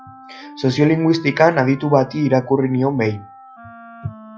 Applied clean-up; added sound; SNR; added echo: classical method log-MMSE.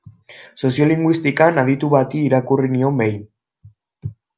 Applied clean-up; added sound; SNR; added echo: none; none; none; none.